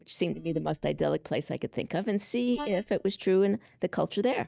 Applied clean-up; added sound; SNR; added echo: neural mask model DeepFilterNet 3.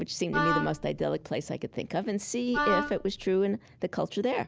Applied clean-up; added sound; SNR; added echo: none; Wind instrument, woodwind instrument; 2 dB; none.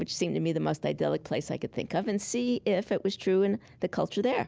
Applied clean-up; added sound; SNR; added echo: none; none; none; none.